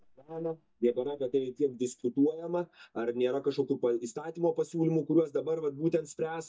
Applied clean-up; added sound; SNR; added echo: neural mask model DeepFilterNet 3.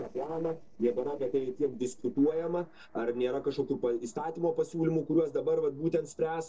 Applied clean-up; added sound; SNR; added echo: neural separator model SepFormer DNS4.